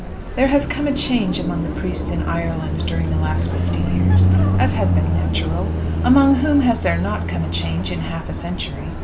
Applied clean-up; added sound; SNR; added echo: none; Car passing by; -2 dB; none.